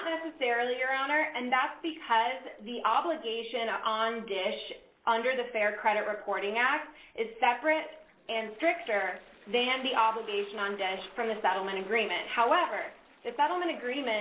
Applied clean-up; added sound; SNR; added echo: neural separator model SepFormer DNS4.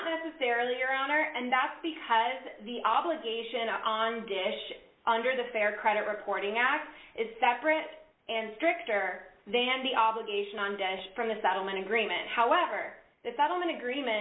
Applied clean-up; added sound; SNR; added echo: none; none; none; none.